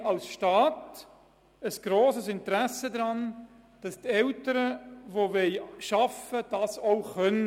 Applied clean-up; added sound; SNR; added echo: none; none; none; none.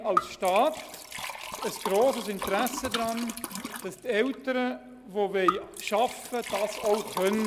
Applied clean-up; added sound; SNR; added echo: none; Liquid; 7 dB; none.